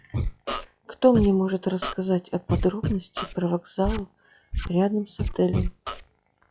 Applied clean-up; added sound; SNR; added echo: classical method log-MMSE.